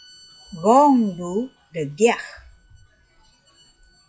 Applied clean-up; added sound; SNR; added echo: classical method log-MMSE.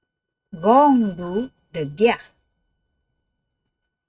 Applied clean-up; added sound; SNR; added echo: neural mask model RNNoise.